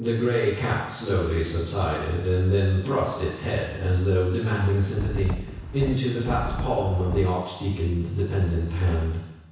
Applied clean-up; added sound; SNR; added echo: none; Wind; 6 dB; reverberation time 1.1 s.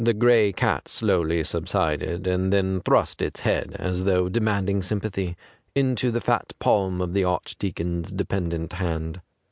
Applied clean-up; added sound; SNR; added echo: none; none; none; none.